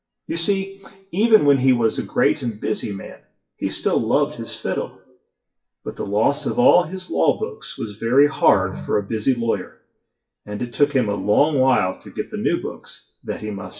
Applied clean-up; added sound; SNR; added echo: classical method WPE with log-MMSE.